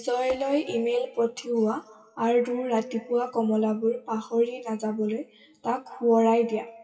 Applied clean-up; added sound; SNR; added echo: classical method WPE with log-MMSE.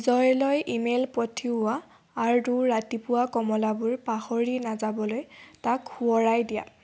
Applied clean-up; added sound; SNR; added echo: none; none; none; none.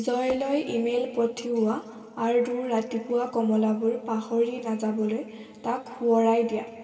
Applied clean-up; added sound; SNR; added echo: none; Tap / Hammer; 17 dB; reverberation time 2.4 s.